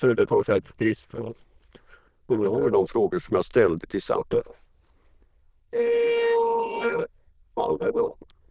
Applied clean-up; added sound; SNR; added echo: neural diffusion model UNIVERSE++.